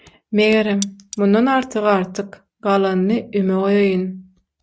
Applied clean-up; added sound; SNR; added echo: neural mask model RNNoise.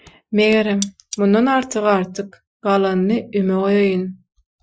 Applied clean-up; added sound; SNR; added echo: classical method Wiener filter.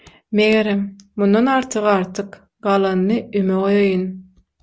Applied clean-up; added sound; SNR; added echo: none; none; none; none.